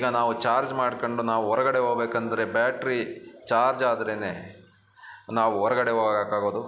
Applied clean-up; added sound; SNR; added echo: none; none; none; none.